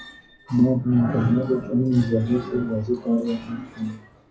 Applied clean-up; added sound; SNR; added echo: classical method WPE with log-MMSE.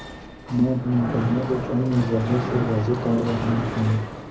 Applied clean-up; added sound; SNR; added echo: none; Mechanisms; 6 dB; reverberation time 0.4 s.